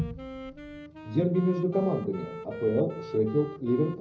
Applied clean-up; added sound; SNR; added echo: none; Wind instrument, woodwind instrument; 12 dB; reverberation time 0.4 s.